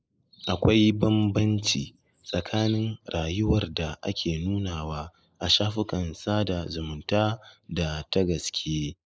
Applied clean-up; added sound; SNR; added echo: neural mask model Resemble Enhance denoiser.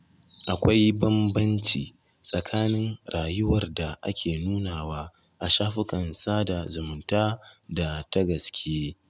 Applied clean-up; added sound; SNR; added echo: none; Chirp, tweet; 16 dB; none.